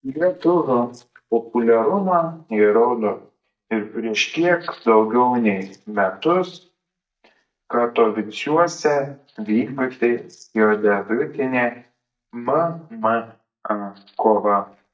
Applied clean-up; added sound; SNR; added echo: neural mask model DeepFilterNet 3.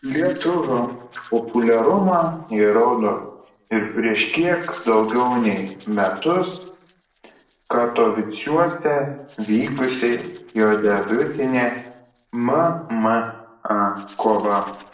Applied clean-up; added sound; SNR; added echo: neural separator model SepFormer DNS4.